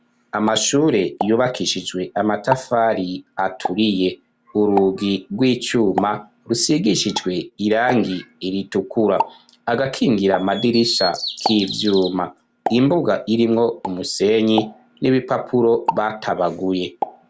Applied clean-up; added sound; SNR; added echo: none; Bird vocalization, bird call, bird song + Explosion; 11 dB; none.